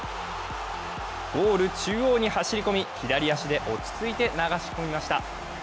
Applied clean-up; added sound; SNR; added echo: none; none; none; none.